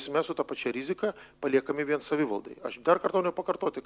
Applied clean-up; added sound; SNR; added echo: none; none; none; none.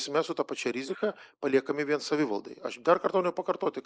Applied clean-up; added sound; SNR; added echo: neural mask model Resemble Enhance denoiser.